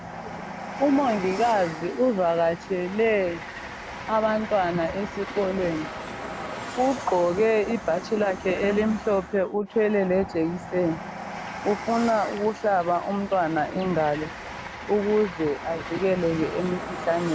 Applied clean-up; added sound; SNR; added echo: none; Train; 11 dB; none.